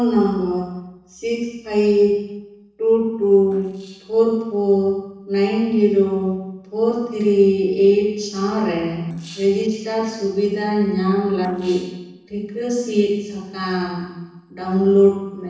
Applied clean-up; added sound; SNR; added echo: neural separator model SepFormer DNS4.